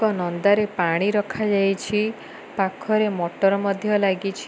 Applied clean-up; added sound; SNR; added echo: none; none; none; none.